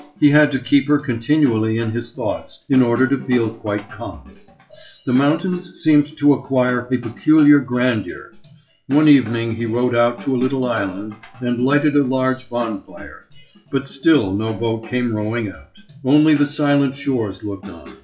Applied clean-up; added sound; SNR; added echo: classical method WPE with log-MMSE.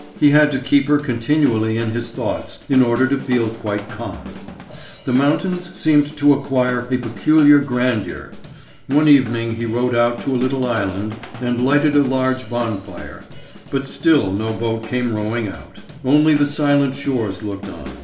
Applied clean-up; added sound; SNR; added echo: none; Drum / Drum kit; 17 dB; reverberation time 0.5 s.